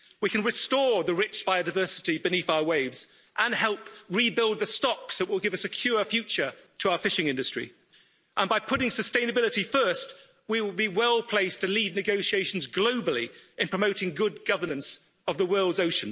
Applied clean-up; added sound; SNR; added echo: none; none; none; none.